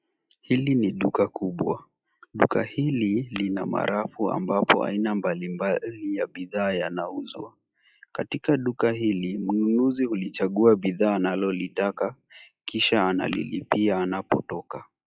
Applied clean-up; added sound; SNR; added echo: classical method log-MMSE.